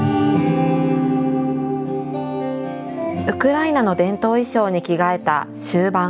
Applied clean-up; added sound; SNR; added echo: none; none; none; none.